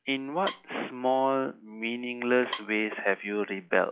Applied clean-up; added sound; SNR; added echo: classical method log-MMSE.